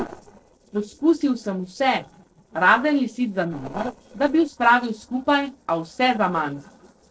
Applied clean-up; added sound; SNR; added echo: neural separator model SepFormer DNS4.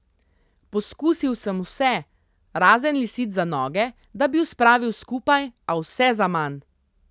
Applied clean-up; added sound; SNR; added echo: none; none; none; none.